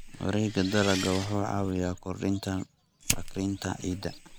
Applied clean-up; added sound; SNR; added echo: none; Fire + Engine; 9 dB; none.